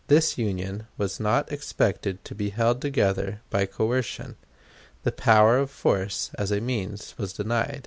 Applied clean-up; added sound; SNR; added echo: none; none; none; none.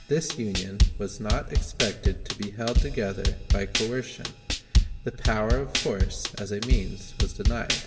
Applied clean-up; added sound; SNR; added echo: none; Drum kit; -5 dB; reverberation time 1.8 s.